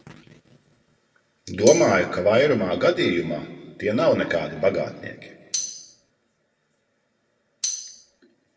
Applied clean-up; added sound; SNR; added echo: none; Tambourine; 7 dB; reverberation time 1.5 s.